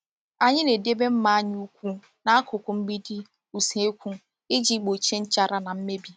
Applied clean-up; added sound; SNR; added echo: none; none; none; none.